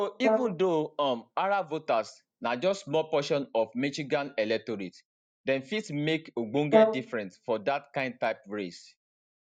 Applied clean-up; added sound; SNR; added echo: neural mask model DeepFilterNet 3.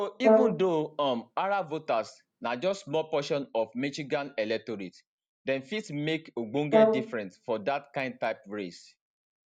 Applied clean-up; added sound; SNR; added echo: none; Brass instrument; -2 dB; none.